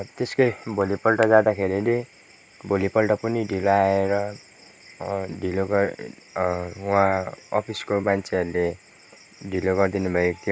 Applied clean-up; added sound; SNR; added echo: none; none; none; none.